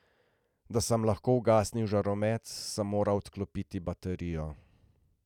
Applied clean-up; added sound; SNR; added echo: none; none; none; none.